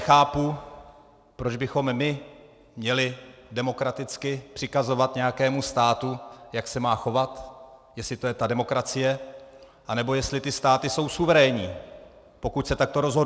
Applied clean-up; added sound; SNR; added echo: none; none; none; none.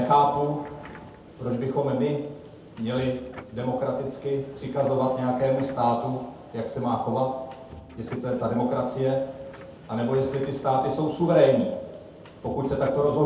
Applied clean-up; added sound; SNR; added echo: none; Subway, metro, underground; 20 dB; reverberation time 0.8 s.